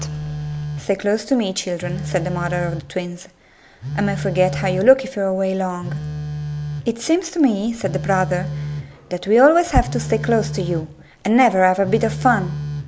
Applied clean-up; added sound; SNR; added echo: none; Telephone; 8 dB; none.